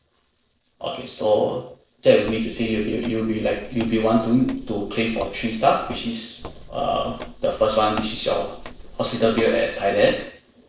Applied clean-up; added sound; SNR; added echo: neural separator model SepFormer DNS4.